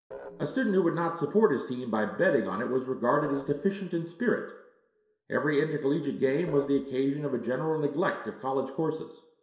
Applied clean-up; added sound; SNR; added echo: neural separator model SepFormer DNS4.